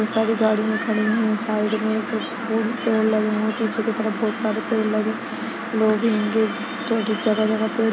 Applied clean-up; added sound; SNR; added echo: none; none; none; none.